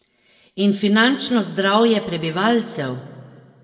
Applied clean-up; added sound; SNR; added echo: none; none; none; reverberation time 1.2 s.